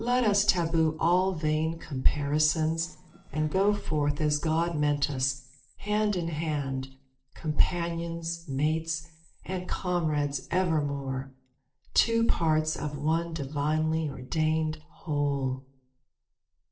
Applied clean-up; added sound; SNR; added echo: neural separator model SepFormer DNS4.